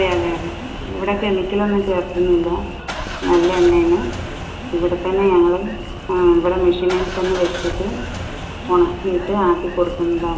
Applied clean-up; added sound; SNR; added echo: none; Engine starting / Car; 10 dB; reverberation time 0.8 s.